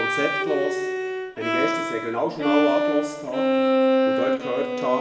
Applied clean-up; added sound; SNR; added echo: none; Bowed string instrument; -5 dB; reverberation time 0.8 s.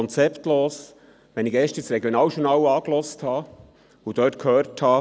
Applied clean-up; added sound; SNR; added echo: none; none; none; none.